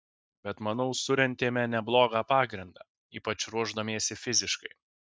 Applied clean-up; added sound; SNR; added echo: neural mask model DeepFilterNet 3.